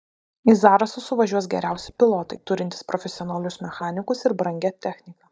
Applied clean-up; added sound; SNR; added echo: neural mask model DeepFilterNet 3.